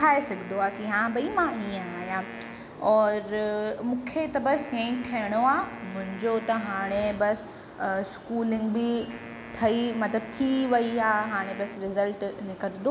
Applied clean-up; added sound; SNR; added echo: none; Wind instrument, woodwind instrument; 16 dB; none.